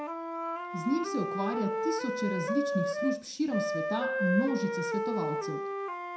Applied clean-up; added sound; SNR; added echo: none; Wind instrument, woodwind instrument; 0 dB; reverberation time 0.6 s.